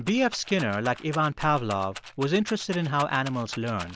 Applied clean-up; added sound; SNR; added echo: none; Rattle; 16 dB; none.